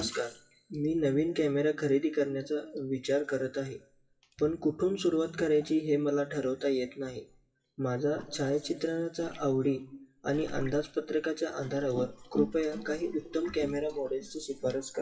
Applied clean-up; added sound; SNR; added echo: classical method WPE with log-MMSE.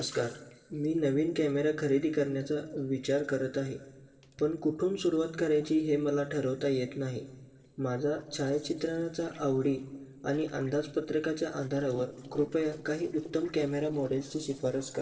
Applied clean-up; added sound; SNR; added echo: neural separator model SepFormer DNS4.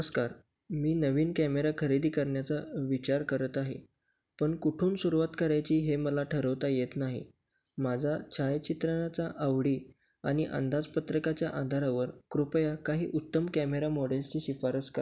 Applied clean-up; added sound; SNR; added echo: none; none; none; none.